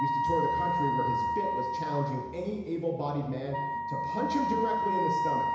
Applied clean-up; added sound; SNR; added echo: none; Wind instrument, woodwind instrument; -2 dB; reverberation time 1.0 s.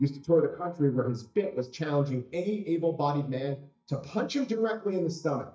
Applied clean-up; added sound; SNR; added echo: neural mask model DeepFilterNet 3.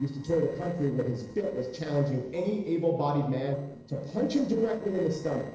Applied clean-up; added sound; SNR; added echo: neural separator model SepFormer DNS4.